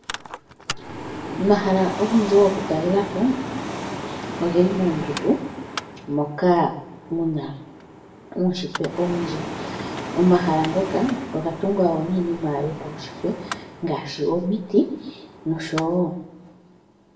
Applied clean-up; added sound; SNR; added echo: none; Mechanical fan; 10 dB; reverberation time 0.6 s.